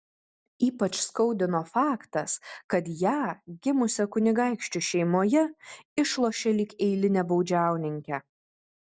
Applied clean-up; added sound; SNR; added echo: none; none; none; none.